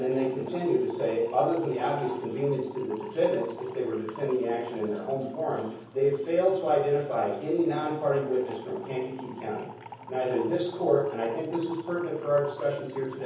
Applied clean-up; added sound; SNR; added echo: none; Fill (with liquid) / Trickle, dribble; 18 dB; reverberation time 0.7 s.